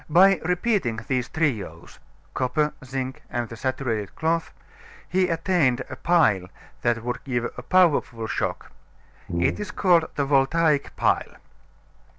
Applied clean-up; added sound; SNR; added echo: none; Brass instrument; 6 dB; none.